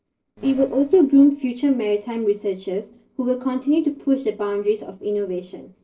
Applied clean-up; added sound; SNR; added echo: neural separator model SepFormer DNS4.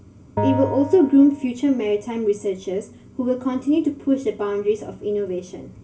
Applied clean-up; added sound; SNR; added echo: none; Bell; 9 dB; reverberation time 0.2 s.